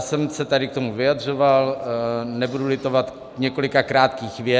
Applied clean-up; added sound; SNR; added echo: none; none; none; none.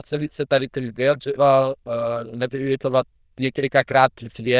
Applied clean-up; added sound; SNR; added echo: neural diffusion model UNIVERSE++.